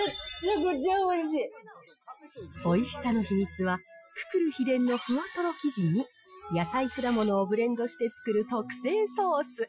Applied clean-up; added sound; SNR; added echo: classical method Wiener filter.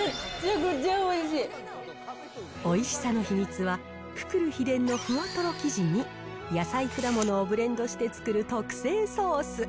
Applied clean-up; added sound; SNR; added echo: none; Camera; 15 dB; none.